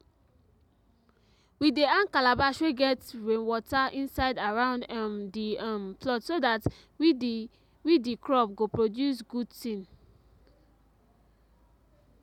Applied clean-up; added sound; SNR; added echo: none; none; none; none.